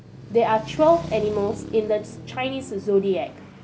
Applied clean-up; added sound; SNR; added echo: none; Traffic noise, roadway noise; 14 dB; none.